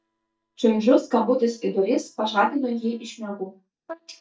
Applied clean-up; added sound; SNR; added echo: neural mask model DeepFilterNet 3.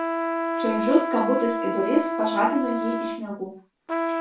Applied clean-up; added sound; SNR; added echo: none; Trumpet; 2 dB; reverberation time 0.3 s.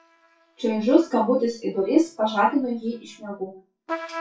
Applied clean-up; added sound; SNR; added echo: classical method WPE with log-MMSE.